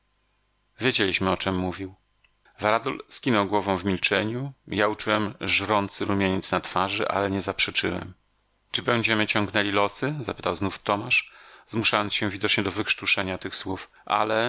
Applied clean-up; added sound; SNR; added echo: none; none; none; none.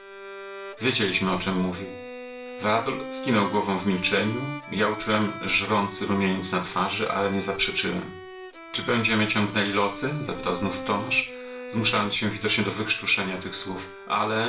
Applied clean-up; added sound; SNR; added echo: none; Bowed string instrument; 12 dB; reverberation time 0.3 s.